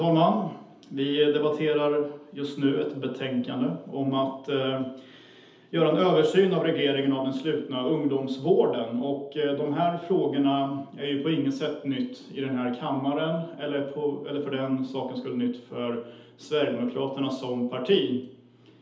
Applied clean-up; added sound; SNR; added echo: none; none; none; reverberation time 0.8 s.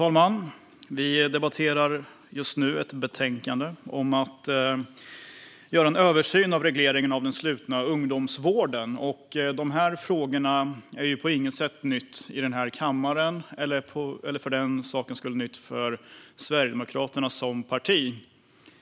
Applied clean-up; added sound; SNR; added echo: none; none; none; none.